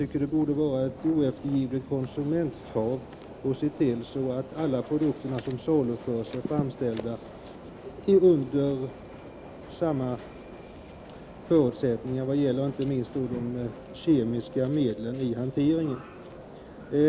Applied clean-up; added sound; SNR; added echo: none; Subway, metro, underground; 16 dB; none.